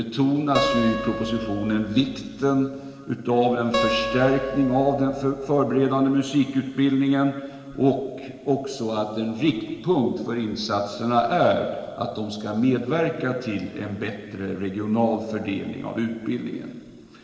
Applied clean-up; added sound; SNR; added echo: none; Acoustic guitar; 7 dB; reverberation time 2.9 s.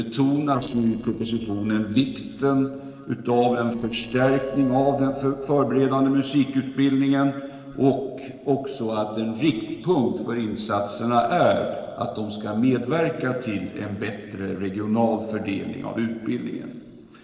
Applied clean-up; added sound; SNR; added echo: neural separator model SepFormer DNS4.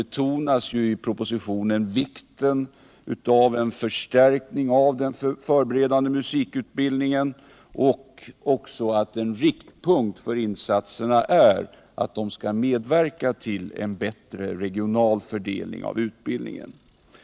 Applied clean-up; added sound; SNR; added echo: none; none; none; none.